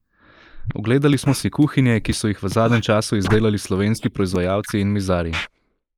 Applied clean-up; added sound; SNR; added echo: neural mask model Resemble Enhance denoiser.